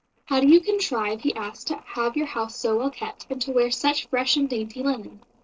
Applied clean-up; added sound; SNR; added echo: neural separator model SepFormer DNS4.